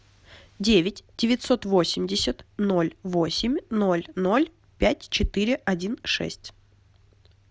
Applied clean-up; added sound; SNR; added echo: none; none; none; none.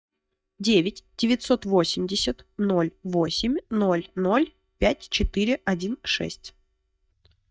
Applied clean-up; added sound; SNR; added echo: neural mask model DeepFilterNet 3.